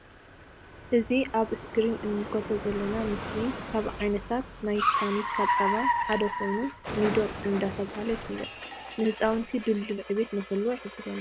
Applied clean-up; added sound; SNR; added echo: none; Car; 4 dB; none.